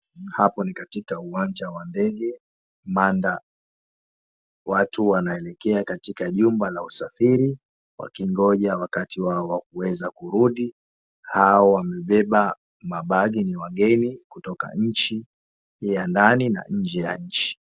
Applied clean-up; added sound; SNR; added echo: none; none; none; none.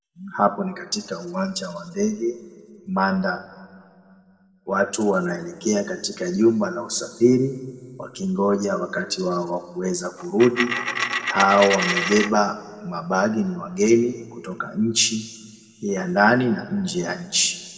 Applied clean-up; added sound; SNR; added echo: none; Coin (dropping); 2 dB; reverberation time 1.4 s.